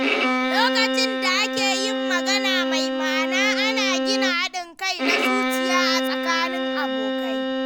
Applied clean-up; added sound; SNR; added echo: none; Bowed string instrument; -2 dB; none.